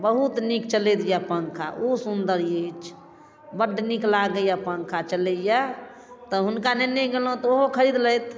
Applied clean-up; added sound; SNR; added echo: none; none; none; none.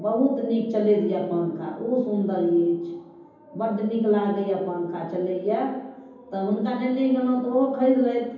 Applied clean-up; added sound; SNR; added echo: none; none; none; reverberation time 0.9 s.